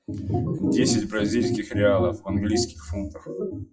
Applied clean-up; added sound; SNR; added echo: classical method WPE with log-MMSE.